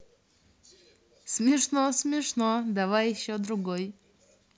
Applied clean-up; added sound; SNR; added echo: none; none; none; none.